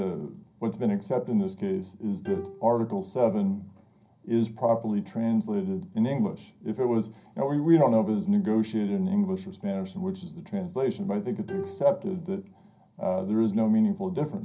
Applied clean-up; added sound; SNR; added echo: none; Bowed string instrument; 15 dB; reverberation time 0.3 s.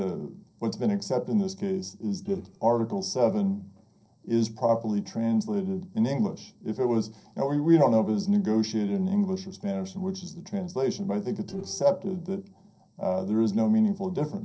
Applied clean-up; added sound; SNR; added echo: neural separator model SepFormer DNS4.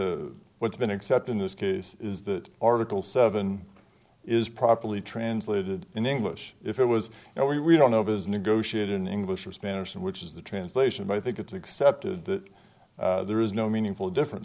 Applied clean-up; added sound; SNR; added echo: none; none; none; none.